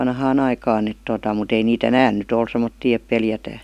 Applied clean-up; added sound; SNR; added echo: none; none; none; none.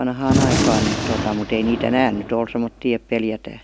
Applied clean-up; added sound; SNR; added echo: none; Gunshot, gunfire; 2 dB; none.